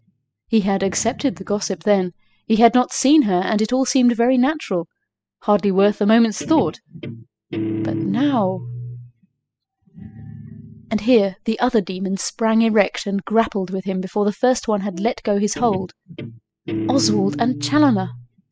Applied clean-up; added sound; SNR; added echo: classical method spectral subtraction.